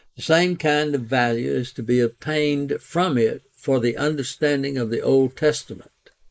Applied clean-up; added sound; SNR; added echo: neural mask model Resemble Enhance denoiser.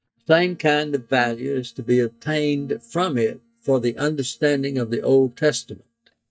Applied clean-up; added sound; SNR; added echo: neural mask model DeepFilterNet 3.